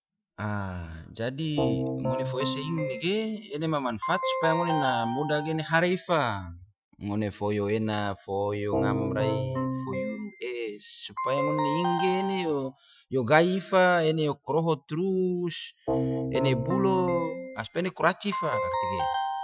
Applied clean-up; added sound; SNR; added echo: classical method Wiener filter.